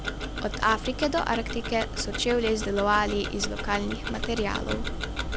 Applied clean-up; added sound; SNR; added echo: none; Tick-tock; 4 dB; none.